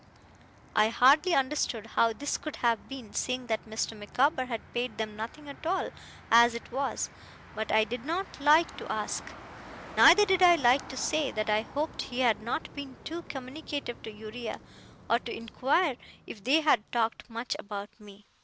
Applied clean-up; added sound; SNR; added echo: none; Motor vehicle (road); 19 dB; none.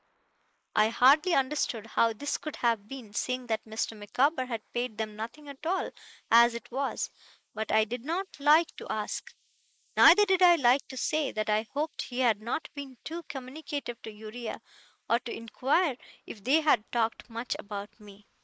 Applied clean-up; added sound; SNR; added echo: neural mask model Resemble Enhance denoiser.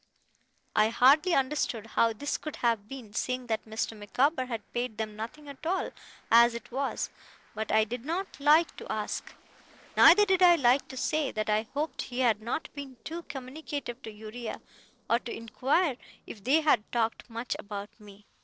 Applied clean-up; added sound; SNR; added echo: neural separator model SepFormer DNS4.